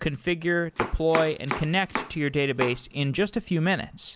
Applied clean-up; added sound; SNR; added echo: none; Domestic sounds, home sounds; 7 dB; none.